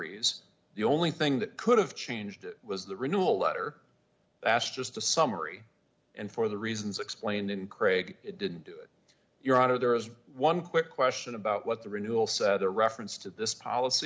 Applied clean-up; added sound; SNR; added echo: none; none; none; none.